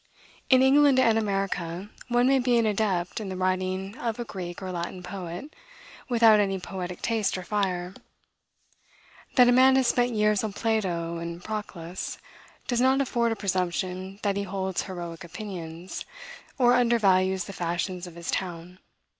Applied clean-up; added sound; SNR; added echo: none; none; none; none.